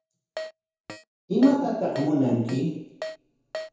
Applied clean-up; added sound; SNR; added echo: none; Keyboard (musical); 13 dB; reverberation time 0.8 s.